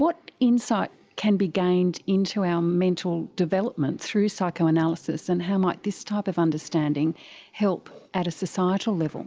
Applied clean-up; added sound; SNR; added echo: none; none; none; none.